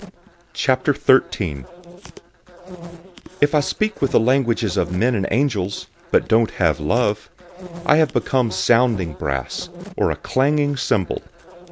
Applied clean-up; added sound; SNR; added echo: none; Insect; 19 dB; none.